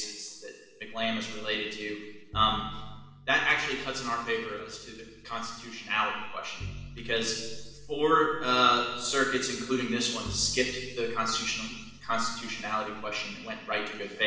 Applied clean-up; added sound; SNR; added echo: none; Bowed string instrument; 16 dB; reverberation time 1.2 s.